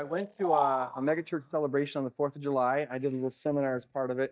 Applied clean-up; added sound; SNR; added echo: neural mask model DeepFilterNet 3.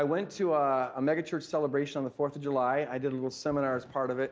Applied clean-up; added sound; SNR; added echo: none; none; none; none.